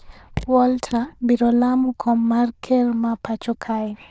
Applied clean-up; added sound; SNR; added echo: neural diffusion model UNIVERSE++.